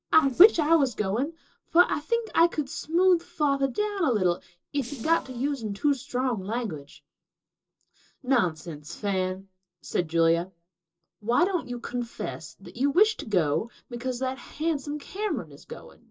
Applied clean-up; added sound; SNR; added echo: neural separator model SepFormer DNS4.